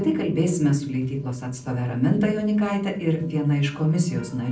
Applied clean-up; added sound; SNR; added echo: neural separator model SepFormer DNS4.